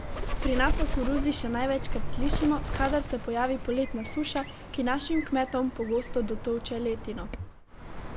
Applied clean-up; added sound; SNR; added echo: none; Bird; 2 dB; none.